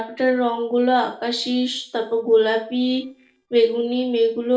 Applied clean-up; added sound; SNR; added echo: neural separator model SepFormer DNS4.